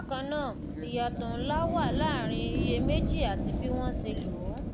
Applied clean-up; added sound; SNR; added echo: none; Fire; -3 dB; none.